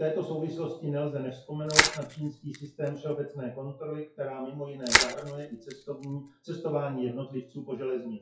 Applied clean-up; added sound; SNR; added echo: classical method WPE with log-MMSE.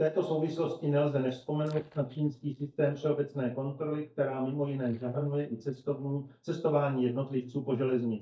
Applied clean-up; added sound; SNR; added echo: neural mask model DeepFilterNet 3.